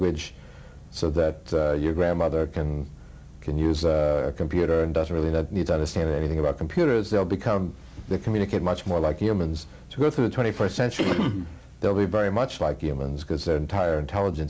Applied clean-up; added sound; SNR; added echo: none; none; none; none.